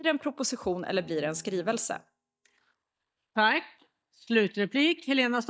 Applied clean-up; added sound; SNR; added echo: neural mask model DeepFilterNet 3.